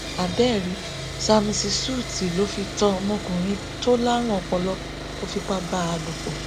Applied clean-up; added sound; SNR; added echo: none; Sawing; 7 dB; none.